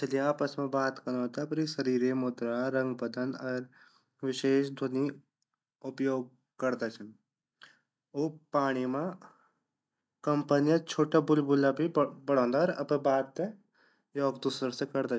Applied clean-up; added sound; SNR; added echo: none; none; none; none.